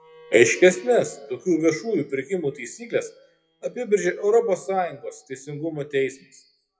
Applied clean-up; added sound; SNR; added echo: classical method WPE with log-MMSE.